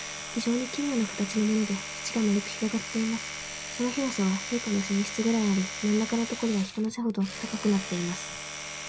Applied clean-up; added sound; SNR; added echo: none; Domestic sounds, home sounds; 8 dB; none.